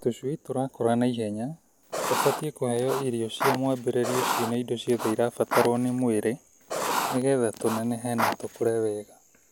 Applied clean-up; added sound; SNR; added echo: none; Writing; 4 dB; none.